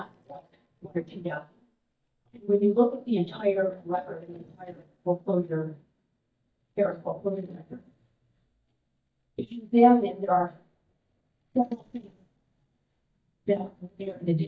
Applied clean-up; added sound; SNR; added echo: neural mask model DeepFilterNet 3.